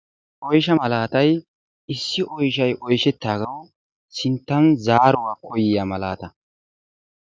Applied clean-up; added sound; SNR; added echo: none; none; none; none.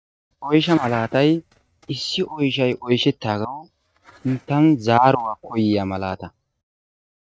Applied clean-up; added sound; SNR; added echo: neural mask model RNNoise.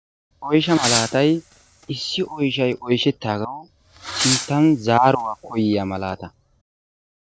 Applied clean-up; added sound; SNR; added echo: none; Fireworks; 8 dB; none.